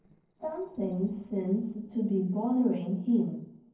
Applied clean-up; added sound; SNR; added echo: neural separator model SepFormer DNS4.